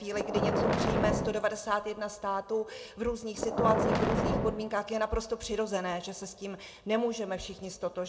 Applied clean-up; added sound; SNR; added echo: none; Boom; -2 dB; reverberation time 0.6 s.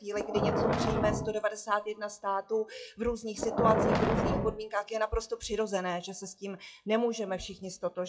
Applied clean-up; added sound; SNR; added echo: classical method WPE with log-MMSE.